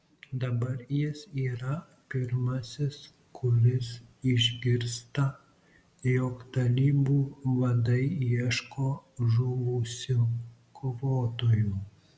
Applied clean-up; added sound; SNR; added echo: none; none; none; none.